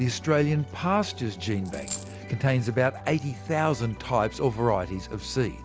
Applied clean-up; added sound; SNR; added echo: none; Coin (dropping); 12 dB; none.